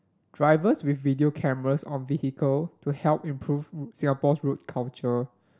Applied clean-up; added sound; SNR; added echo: none; none; none; none.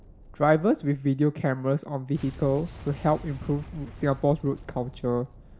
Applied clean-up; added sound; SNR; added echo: none; Boom; 18 dB; none.